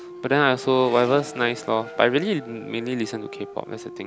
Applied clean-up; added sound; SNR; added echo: none; Wind instrument, woodwind instrument + Accelerating, revving, vroom; 15 dB; none.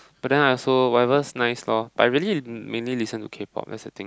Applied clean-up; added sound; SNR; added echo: none; none; none; none.